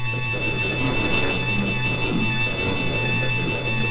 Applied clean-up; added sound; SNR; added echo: neural separator model SepFormer WHAMR!.